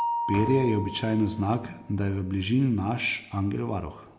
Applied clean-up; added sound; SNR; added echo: none; Mallet percussion; 10 dB; none.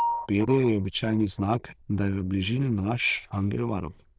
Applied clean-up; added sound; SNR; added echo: neural diffusion model UNIVERSE++.